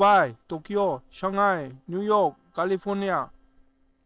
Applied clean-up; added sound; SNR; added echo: neural separator model SepFormer DNS4.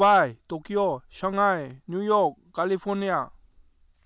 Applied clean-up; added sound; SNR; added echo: none; none; none; none.